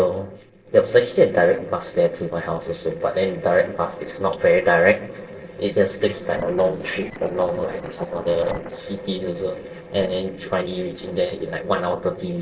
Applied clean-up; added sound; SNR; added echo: neural separator model SepFormer DNS4.